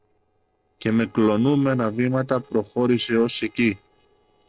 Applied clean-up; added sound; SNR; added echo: neural separator model SepFormer DNS4.